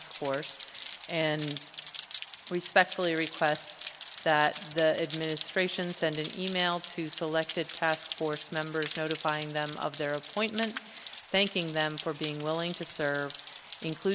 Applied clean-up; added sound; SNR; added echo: none; Rain; 7 dB; none.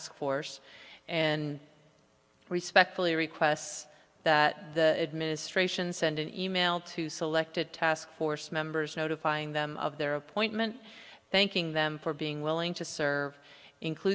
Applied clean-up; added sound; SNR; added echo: none; none; none; none.